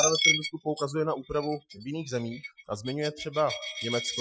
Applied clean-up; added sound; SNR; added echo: classical method Wiener filter.